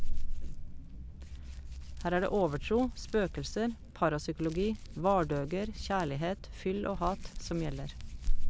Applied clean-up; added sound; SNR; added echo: none; Hands; -1 dB; none.